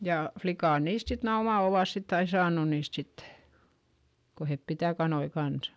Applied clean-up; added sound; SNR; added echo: none; none; none; none.